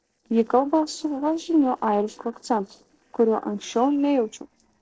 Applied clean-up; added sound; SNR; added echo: neural separator model SepFormer DNS4.